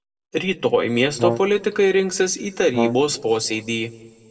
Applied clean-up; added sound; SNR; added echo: none; Brass instrument; 8 dB; reverberation time 1.2 s.